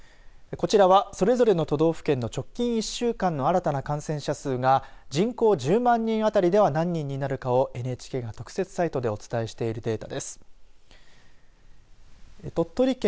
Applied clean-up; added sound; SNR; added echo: none; none; none; none.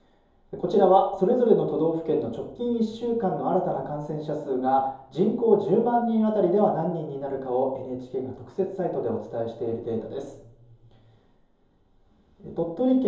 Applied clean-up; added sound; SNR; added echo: none; none; none; reverberation time 2.8 s.